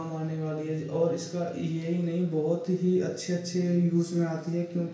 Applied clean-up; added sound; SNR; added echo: none; none; none; reverberation time 0.5 s.